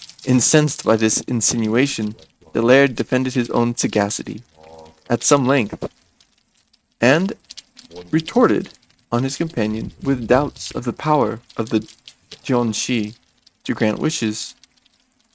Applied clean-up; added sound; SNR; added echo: neural mask model RNNoise.